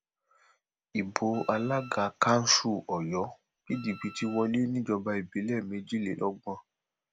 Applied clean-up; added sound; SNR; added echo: none; Wind instrument, woodwind instrument; 20 dB; none.